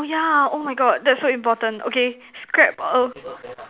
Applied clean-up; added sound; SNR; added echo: none; none; none; none.